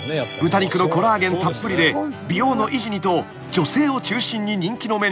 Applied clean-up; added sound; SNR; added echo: none; none; none; none.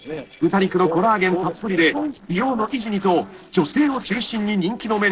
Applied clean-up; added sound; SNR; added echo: neural separator model SepFormer DNS4.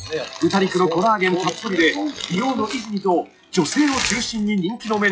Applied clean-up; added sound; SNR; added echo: classical method WPE with log-MMSE.